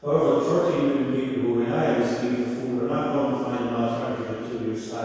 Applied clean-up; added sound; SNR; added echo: none; none; none; reverberation time 2.0 s.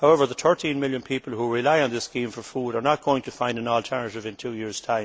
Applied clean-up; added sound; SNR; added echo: none; none; none; none.